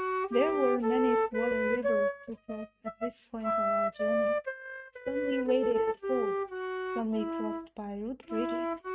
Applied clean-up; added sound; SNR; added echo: neural mask model RNNoise.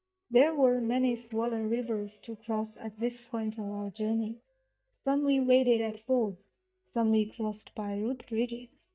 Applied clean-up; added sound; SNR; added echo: neural mask model DeepFilterNet 3.